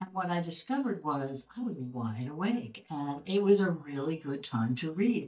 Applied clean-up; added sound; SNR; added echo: neural mask model DeepFilterNet 3.